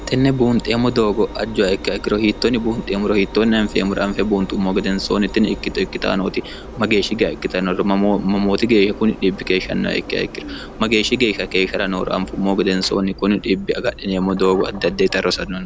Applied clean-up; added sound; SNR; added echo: none; Engine; 14 dB; none.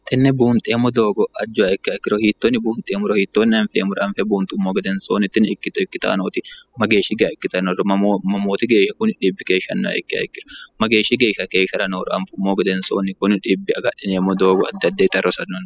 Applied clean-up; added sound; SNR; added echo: classical method spectral subtraction.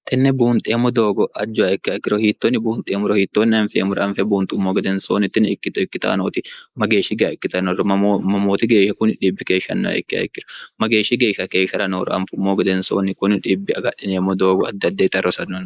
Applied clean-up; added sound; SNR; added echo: neural mask model Resemble Enhance denoiser.